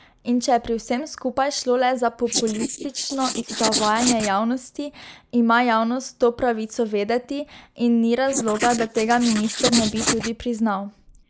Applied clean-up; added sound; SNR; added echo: neural mask model Resemble Enhance denoiser.